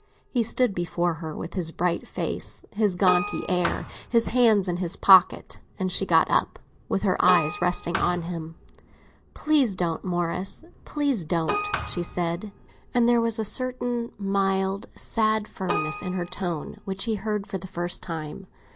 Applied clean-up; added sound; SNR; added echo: none; Thump, thud + Keyboard (musical); 11 dB; none.